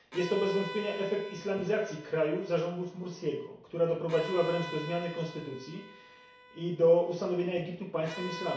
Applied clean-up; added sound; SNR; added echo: none; Bowed string instrument; 14 dB; reverberation time 0.6 s.